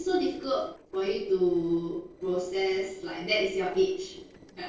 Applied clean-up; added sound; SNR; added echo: neural separator model SepFormer DNS4.